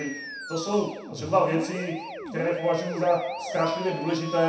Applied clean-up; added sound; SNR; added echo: none; Musical instrument; 10 dB; reverberation time 0.7 s.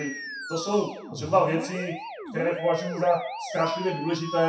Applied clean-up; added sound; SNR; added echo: classical method WPE with log-MMSE.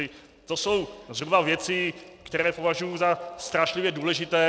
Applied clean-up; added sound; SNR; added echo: none; none; none; none.